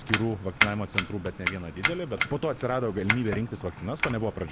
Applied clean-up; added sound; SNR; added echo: none; Domestic sounds, home sounds; 1 dB; none.